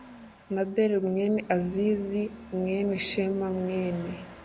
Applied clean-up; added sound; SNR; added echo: none; Engine starting / Accelerating, revving, vroom / Motor vehicle (road); 18 dB; none.